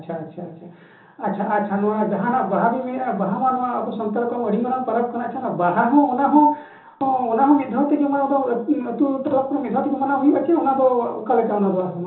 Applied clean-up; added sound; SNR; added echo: none; none; none; reverberation time 1.2 s.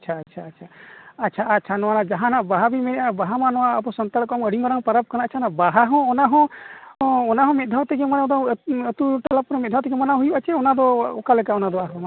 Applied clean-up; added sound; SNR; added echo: none; none; none; none.